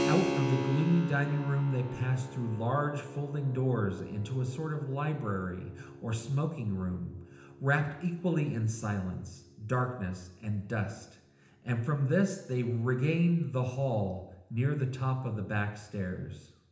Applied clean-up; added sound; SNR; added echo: none; Keyboard (musical); 10 dB; reverberation time 0.8 s.